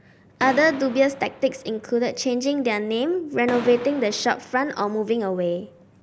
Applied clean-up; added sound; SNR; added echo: none; Fireworks; 17 dB; none.